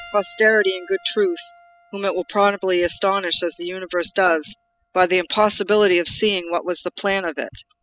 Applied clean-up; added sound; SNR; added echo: classical method spectral subtraction.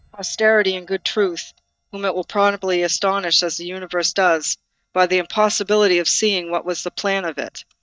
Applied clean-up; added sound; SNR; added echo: neural mask model DeepFilterNet 3.